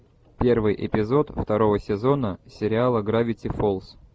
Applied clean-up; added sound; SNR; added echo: none; none; none; none.